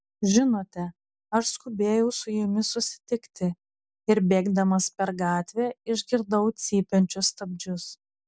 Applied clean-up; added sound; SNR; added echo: none; none; none; none.